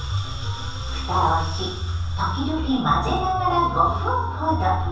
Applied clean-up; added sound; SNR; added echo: none; Livestock, farm animals, working animals; 16 dB; reverberation time 0.7 s.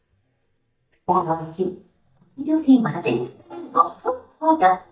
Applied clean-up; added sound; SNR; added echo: neural mask model DeepFilterNet 3.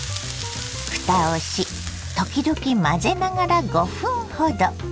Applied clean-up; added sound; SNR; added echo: none; none; none; none.